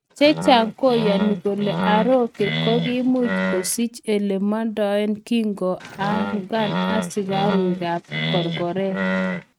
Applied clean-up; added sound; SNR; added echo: neural mask model RNNoise.